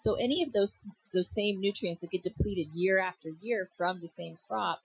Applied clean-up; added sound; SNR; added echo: classical method Wiener filter.